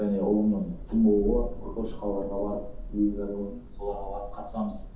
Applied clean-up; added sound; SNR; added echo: none; Thunder / Rain; 8 dB; reverberation time 0.5 s.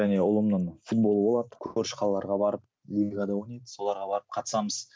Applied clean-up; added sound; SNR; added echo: none; none; none; none.